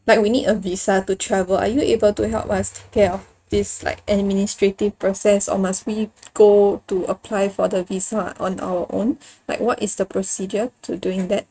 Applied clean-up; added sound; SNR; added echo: neural mask model RNNoise.